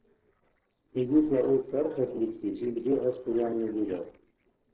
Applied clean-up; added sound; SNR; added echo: neural separator model SepFormer DNS4.